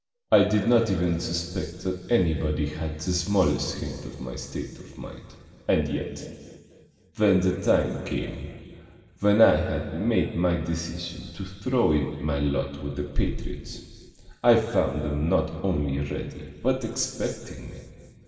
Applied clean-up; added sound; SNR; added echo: none; none; none; reverberation time 2.1 s.